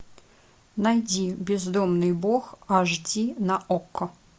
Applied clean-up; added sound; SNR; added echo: none; none; none; none.